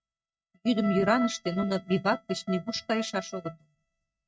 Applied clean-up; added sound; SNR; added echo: neural mask model RNNoise.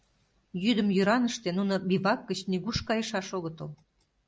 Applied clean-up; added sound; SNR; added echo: none; none; none; none.